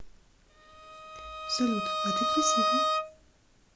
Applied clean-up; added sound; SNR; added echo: none; Bowed string instrument; -4 dB; none.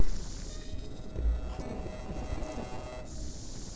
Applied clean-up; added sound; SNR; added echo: neural separator model SepFormer DNS4.